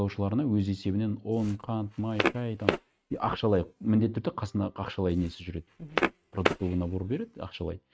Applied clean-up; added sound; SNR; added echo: neural mask model RNNoise.